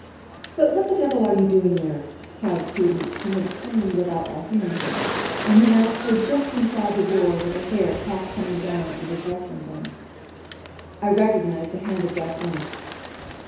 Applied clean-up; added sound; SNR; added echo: none; Bird; 11 dB; reverberation time 1.0 s.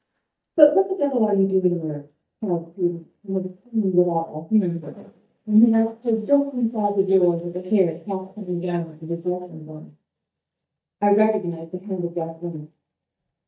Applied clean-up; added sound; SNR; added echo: neural mask model DeepFilterNet 3.